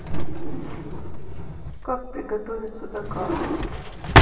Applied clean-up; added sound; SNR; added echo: none; Drawer open or close; -1 dB; reverberation time 2.9 s.